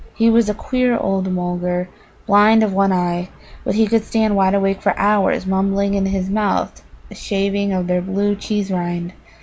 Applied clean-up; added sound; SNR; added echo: none; none; none; none.